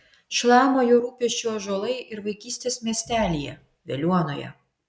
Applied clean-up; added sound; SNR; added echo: none; none; none; none.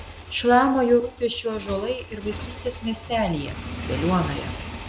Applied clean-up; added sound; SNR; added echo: none; Motorcycle / Engine; 11 dB; none.